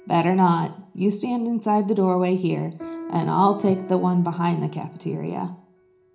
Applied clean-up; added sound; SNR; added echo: none; Piano; 18 dB; reverberation time 0.4 s.